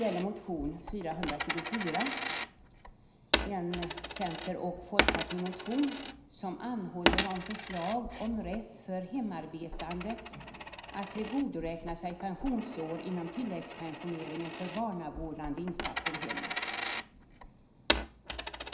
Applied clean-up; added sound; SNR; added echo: none; Coin (dropping); 0 dB; reverberation time 0.9 s.